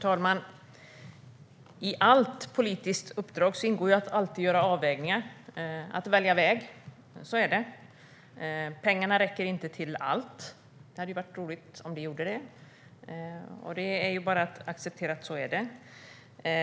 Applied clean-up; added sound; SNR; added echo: none; none; none; none.